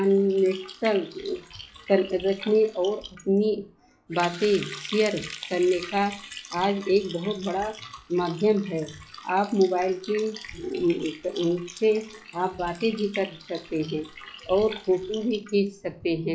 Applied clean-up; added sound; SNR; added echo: classical method log-MMSE.